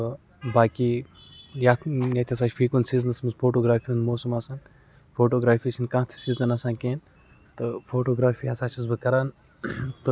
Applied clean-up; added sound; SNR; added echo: none; none; none; none.